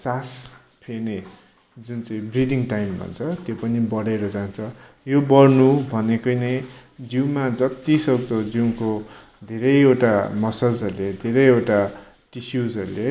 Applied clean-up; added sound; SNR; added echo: none; none; none; none.